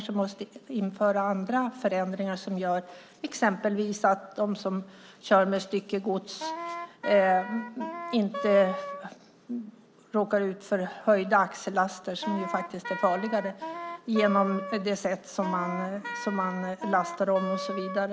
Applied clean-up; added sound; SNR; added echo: none; Wind instrument, woodwind instrument; 8 dB; none.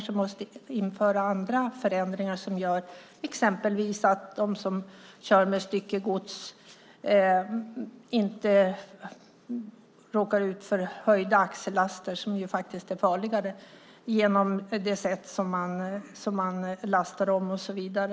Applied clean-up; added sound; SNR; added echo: none; none; none; none.